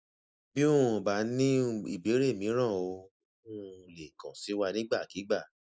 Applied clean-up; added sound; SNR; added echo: neural mask model Resemble Enhance denoiser.